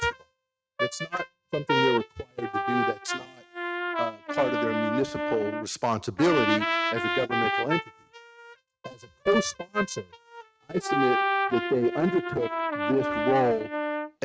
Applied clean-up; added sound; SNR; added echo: neural mask model RNNoise.